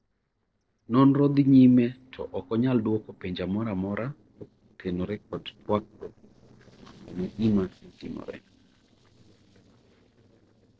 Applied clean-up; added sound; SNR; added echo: neural separator model SepFormer DNS4.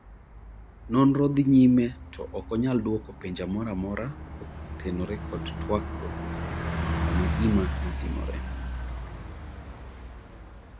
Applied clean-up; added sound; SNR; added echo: none; Bus; 5 dB; none.